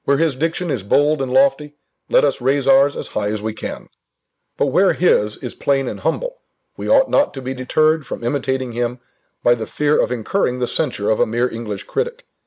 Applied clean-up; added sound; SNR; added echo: neural mask model Resemble Enhance denoiser.